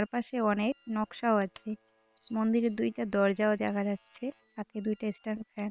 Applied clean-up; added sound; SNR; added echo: neural separator model SepFormer WHAM!.